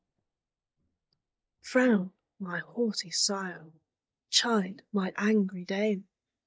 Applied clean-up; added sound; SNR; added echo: neural mask model DeepFilterNet 3.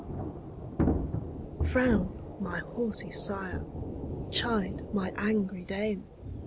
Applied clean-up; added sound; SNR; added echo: none; Thunder / Rain; 2 dB; none.